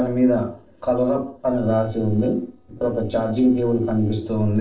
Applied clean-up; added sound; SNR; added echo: neural separator model SepFormer DNS4.